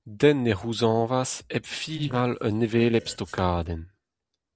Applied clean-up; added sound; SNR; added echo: neural separator model SepFormer DNS4.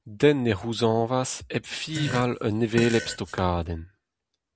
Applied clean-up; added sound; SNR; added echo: none; Fart; 9 dB; none.